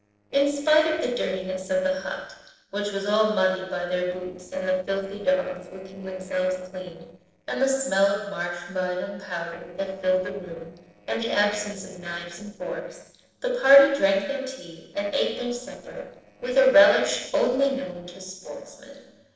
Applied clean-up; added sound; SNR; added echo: neural separator model SepFormer DNS4.